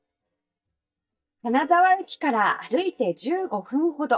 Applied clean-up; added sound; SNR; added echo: neural mask model DeepFilterNet 3.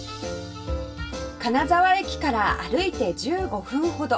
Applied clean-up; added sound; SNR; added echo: none; Wind instrument, woodwind instrument; 20 dB; reverberation time 0.2 s.